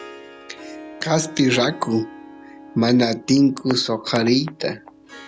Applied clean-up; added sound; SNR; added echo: none; Harp; 19 dB; none.